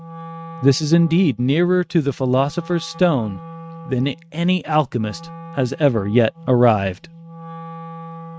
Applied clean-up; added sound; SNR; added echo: neural mask model RNNoise.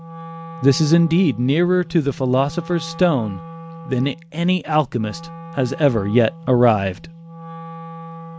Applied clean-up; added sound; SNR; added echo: none; Wind instrument, woodwind instrument; 15 dB; none.